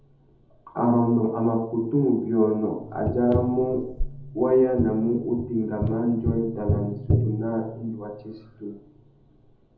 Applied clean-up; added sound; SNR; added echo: none; Tap; 6 dB; reverberation time 0.9 s.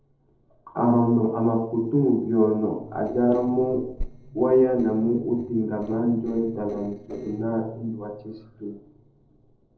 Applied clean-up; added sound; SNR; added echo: neural separator model SepFormer DNS4.